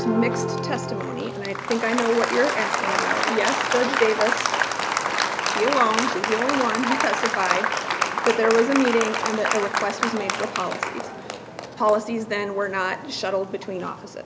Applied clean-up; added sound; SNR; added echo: none; Applause; 1 dB; none.